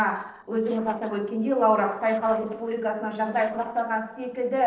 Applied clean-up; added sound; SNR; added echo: neural separator model SepFormer DNS4.